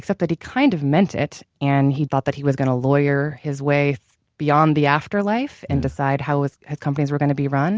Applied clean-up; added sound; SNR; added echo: none; none; none; none.